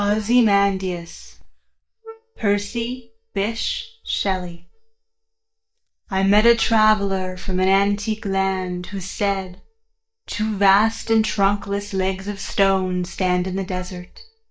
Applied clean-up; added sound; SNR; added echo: neural mask model DeepFilterNet 3.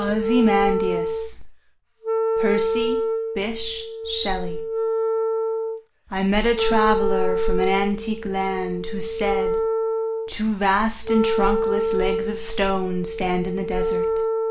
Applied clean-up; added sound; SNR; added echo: none; Wind instrument, woodwind instrument; 0 dB; reverberation time 0.4 s.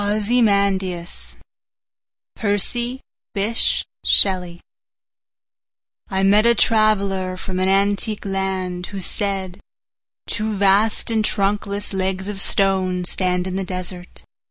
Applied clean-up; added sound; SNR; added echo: none; none; none; none.